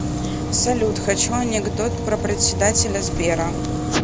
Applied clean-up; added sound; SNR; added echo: none; none; none; none.